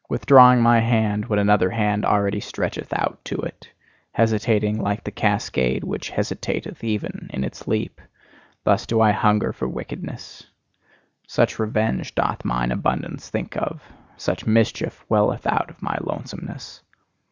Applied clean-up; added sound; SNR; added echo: none; none; none; none.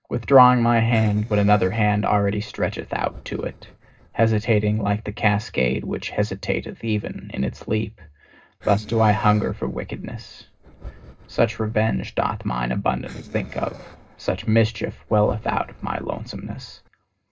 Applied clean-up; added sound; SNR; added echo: neural separator model SepFormer DNS4.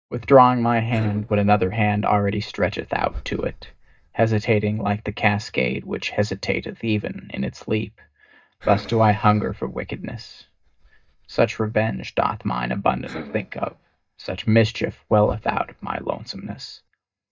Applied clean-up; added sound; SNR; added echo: neural mask model DeepFilterNet 3.